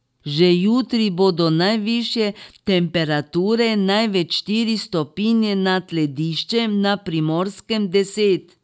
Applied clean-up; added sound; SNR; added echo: none; none; none; none.